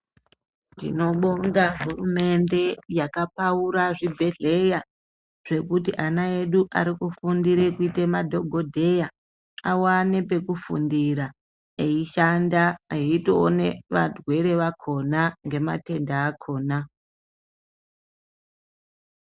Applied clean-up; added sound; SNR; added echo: none; none; none; none.